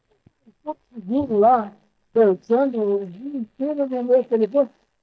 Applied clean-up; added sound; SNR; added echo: neural mask model DeepFilterNet 3.